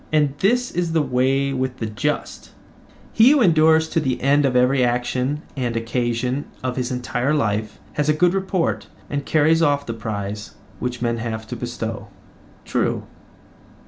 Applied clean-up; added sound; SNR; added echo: none; none; none; none.